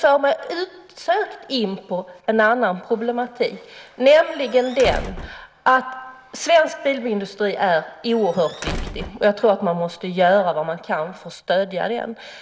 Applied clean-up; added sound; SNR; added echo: none; Squeak / Slam / Wood; 11 dB; none.